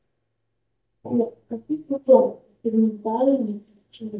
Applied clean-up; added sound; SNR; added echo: neural mask model DeepFilterNet 3.